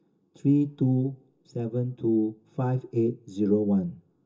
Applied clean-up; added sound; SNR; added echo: none; none; none; reverberation time 0.2 s.